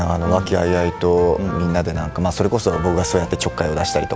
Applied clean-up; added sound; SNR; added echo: none; Wind instrument, woodwind instrument; 17 dB; none.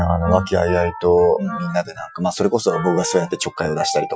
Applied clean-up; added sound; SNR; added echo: classical method Wiener filter.